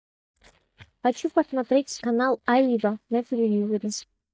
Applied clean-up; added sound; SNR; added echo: neural mask model DeepFilterNet 3.